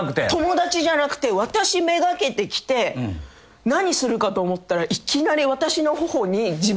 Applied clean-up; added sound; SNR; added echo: none; none; none; none.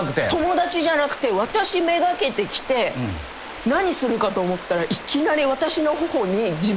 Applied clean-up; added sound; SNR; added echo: none; Stream; 14 dB; none.